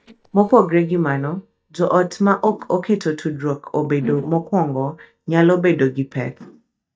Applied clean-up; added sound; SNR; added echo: neural mask model DeepFilterNet 3.